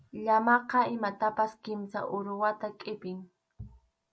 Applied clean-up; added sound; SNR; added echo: none; none; none; none.